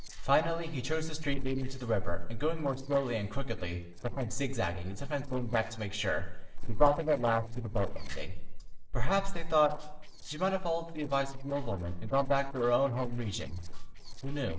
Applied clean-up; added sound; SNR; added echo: neural separator model SepFormer DNS4.